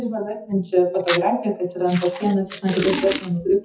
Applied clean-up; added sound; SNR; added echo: classical method WPE with log-MMSE.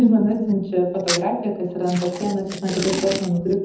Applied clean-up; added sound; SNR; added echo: none; Packing tape, duct tape; 11 dB; reverberation time 0.8 s.